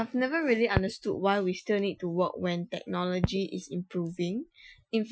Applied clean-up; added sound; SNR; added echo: classical method Wiener filter.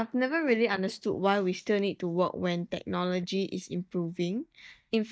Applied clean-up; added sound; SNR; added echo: neural mask model DeepFilterNet 3.